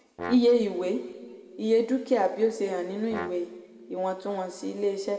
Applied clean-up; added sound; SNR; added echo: none; Brass instrument; 14 dB; reverberation time 1.6 s.